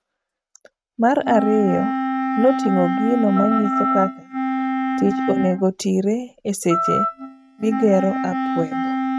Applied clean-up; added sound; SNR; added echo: neural mask model RNNoise.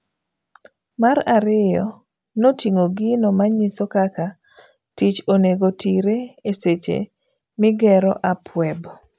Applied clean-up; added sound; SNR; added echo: none; none; none; none.